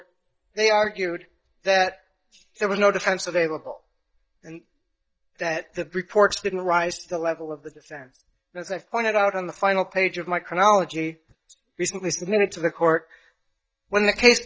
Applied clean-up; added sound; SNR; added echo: neural mask model DeepFilterNet 3.